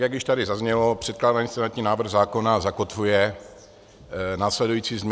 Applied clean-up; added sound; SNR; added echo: none; none; none; none.